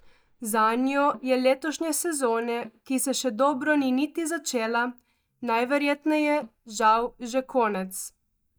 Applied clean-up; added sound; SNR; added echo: neural mask model DeepFilterNet 3.